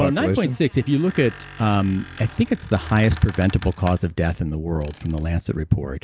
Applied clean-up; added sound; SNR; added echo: none; Squeak; 18 dB; none.